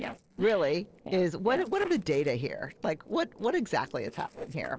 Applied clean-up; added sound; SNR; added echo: neural separator model SepFormer DNS4.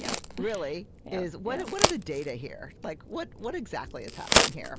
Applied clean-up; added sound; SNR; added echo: none; Crack; -4 dB; none.